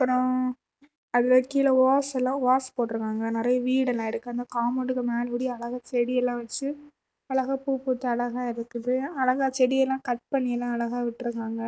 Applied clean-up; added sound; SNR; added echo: none; none; none; none.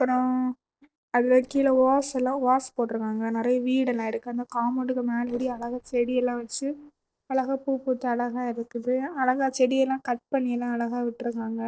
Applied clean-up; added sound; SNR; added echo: neural separator model SepFormer DNS4.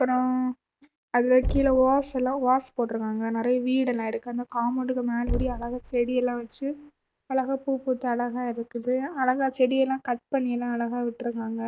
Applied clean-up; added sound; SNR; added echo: none; Knock; 11 dB; none.